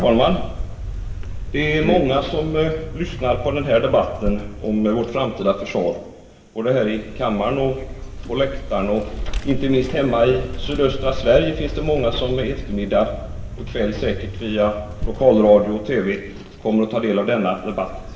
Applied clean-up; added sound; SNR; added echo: none; Vehicle; 9 dB; reverberation time 1.1 s.